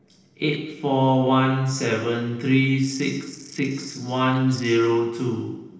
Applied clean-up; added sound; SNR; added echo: neural separator model SepFormer DNS4.